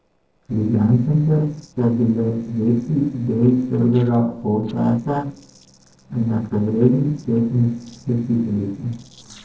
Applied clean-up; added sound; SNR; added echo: neural separator model SepFormer DNS4.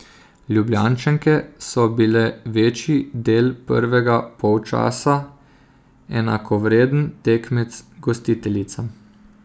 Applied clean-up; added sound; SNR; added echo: none; none; none; none.